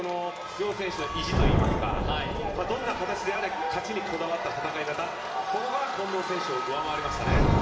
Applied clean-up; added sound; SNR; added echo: none; Thunder; 1 dB; reverberation time 1.0 s.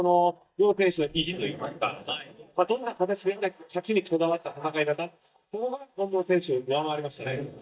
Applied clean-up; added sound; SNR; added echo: neural mask model DeepFilterNet 3.